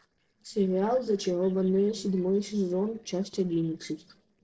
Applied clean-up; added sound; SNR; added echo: neural separator model SepFormer DNS4.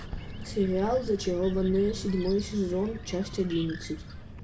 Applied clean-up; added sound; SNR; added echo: none; Bird; 9 dB; reverberation time 0.3 s.